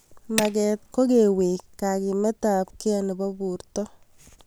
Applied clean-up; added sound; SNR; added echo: none; Tools; 11 dB; none.